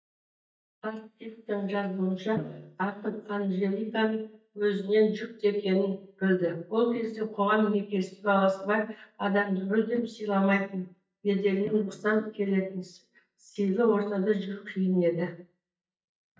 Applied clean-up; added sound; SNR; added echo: neural mask model DeepFilterNet 3.